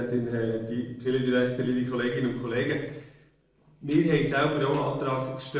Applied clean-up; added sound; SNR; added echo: neural separator model SepFormer DNS4.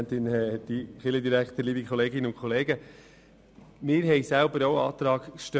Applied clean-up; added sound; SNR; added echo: none; none; none; none.